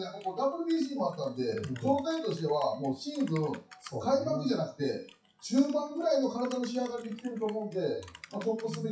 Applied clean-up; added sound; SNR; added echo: classical method WPE with log-MMSE.